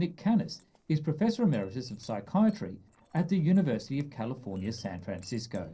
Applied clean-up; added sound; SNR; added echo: neural separator model SepFormer DNS4.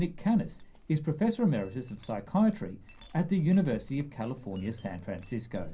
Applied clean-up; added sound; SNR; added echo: none; Chink, clink; 18 dB; reverberation time 0.3 s.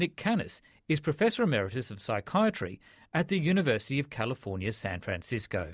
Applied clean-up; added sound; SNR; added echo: none; none; none; none.